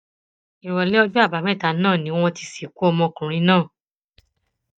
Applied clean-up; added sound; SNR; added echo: neural mask model DeepFilterNet 3.